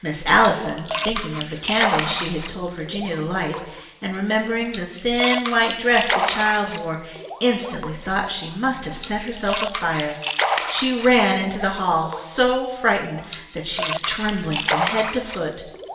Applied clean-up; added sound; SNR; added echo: none; Splash, splatter; 5 dB; reverberation time 0.9 s.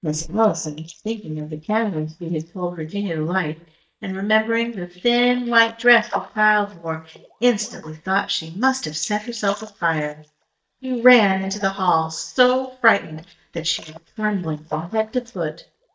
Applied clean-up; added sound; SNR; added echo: neural mask model DeepFilterNet 3.